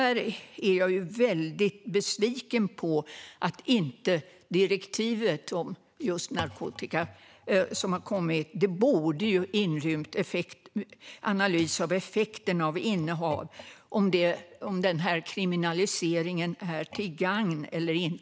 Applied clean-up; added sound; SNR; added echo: none; none; none; none.